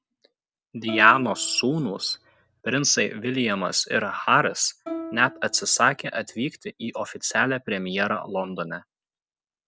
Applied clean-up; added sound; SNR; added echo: none; Plucked string instrument; 13 dB; none.